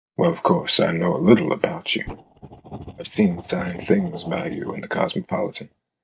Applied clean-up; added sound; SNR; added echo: neural mask model DeepFilterNet 3.